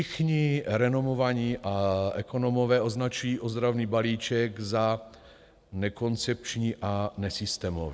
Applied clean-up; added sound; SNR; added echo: none; none; none; none.